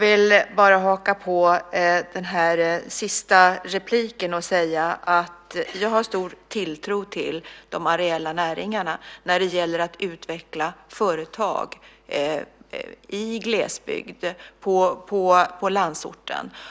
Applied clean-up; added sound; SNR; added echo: none; none; none; none.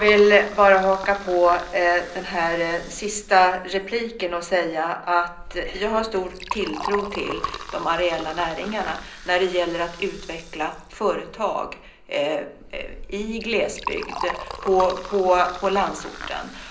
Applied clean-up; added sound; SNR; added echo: none; Liquid; 13 dB; reverberation time 0.5 s.